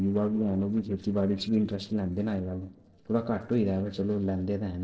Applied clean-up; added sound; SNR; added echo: neural separator model SepFormer DNS4.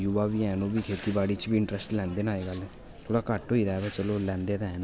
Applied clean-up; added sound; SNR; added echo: none; none; none; none.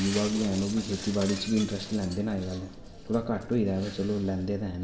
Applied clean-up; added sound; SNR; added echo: none; Shatter; 14 dB; reverberation time 1.8 s.